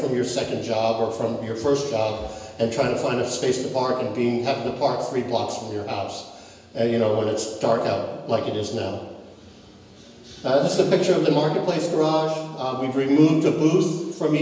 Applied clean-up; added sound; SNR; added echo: none; none; none; reverberation time 1.0 s.